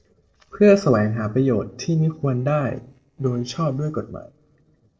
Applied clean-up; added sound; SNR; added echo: neural separator model SepFormer DNS4.